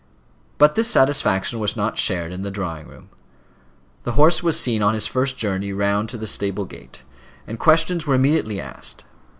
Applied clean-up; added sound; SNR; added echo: none; none; none; none.